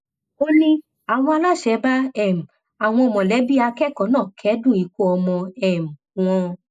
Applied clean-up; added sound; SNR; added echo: neural mask model Resemble Enhance denoiser.